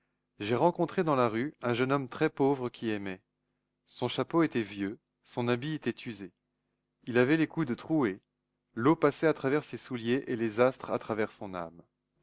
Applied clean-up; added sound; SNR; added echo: none; none; none; none.